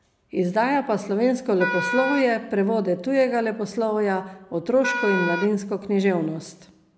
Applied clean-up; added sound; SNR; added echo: none; Wind instrument, woodwind instrument; 6 dB; none.